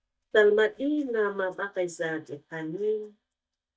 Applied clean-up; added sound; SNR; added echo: neural mask model DeepFilterNet 3.